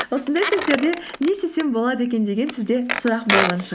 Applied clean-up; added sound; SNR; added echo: none; Squeak; 5 dB; none.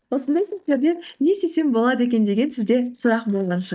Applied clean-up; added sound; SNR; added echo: neural mask model DeepFilterNet 3.